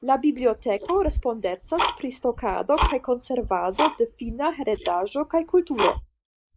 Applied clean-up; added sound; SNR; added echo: neural mask model Resemble Enhance denoiser.